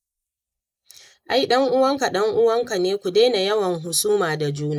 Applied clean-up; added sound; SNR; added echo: neural mask model Resemble Enhance denoiser.